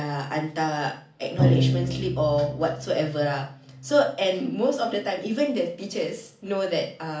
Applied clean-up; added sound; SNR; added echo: none; Bowed string instrument; 1 dB; reverberation time 0.4 s.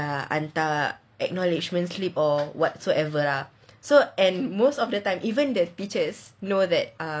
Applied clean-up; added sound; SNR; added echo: none; none; none; none.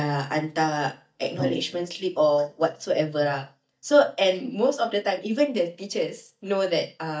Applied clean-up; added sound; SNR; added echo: neural mask model DeepFilterNet 3.